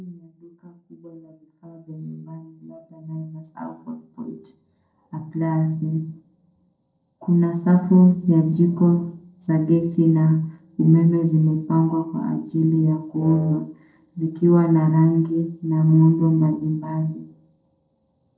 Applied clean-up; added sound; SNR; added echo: neural separator model SepFormer DNS4.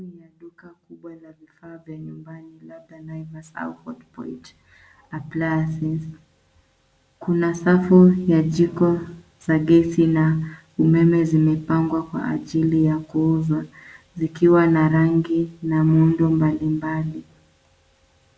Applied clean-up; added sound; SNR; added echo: none; none; none; none.